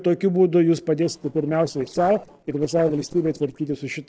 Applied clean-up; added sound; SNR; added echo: neural separator model SepFormer DNS4.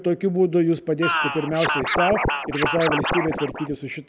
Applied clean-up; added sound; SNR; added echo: none; Scratching (performance technique); 1 dB; none.